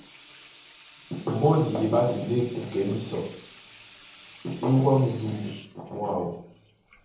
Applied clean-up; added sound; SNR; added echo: none; Sink (filling or washing) / Water tap, faucet; 16 dB; reverberation time 0.7 s.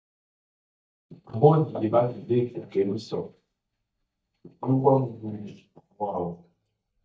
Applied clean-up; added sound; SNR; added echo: neural mask model DeepFilterNet 3.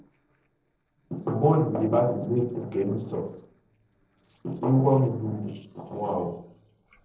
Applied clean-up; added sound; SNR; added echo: neural separator model SepFormer DNS4.